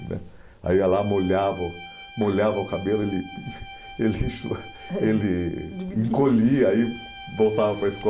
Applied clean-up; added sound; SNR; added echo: none; Bowed string instrument; 19 dB; none.